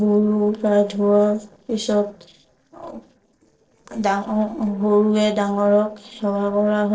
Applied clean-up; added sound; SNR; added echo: neural separator model SepFormer DNS4.